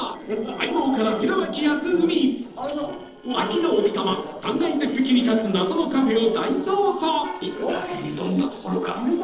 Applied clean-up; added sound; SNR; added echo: neural separator model SepFormer DNS4.